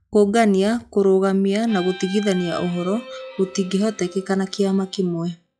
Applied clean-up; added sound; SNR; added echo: classical method log-MMSE.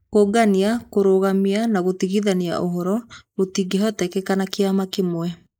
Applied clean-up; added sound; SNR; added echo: neural mask model Resemble Enhance denoiser.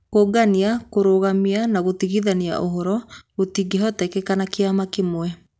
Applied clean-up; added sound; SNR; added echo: none; none; none; none.